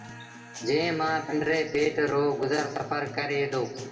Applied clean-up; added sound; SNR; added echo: none; Guitar; 15 dB; reverberation time 1.7 s.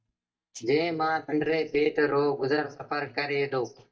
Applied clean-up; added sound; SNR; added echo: neural mask model DeepFilterNet 3.